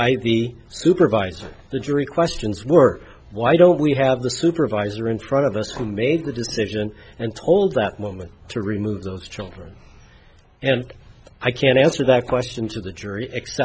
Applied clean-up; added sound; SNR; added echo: none; none; none; none.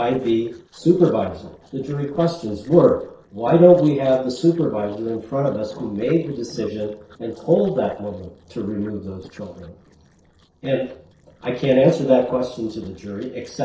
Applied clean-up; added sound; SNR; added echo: neural separator model SepFormer DNS4.